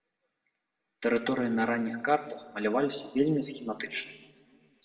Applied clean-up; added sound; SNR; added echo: none; none; none; reverberation time 1.5 s.